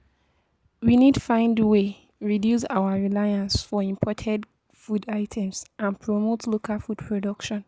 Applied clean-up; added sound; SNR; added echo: none; none; none; none.